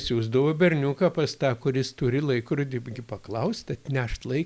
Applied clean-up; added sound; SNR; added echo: none; none; none; none.